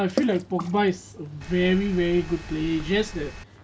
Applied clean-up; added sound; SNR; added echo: none; Water / Splash, splatter + Engine; 11 dB; none.